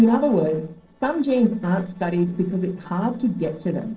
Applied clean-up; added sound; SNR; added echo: neural separator model SepFormer DNS4.